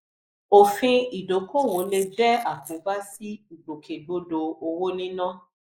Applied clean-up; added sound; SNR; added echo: neural mask model Resemble Enhance denoiser.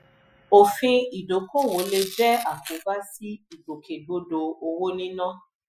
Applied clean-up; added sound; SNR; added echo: classical method Wiener filter.